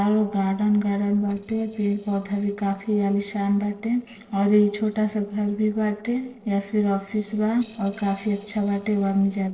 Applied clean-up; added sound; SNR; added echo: neural separator model SepFormer DNS4.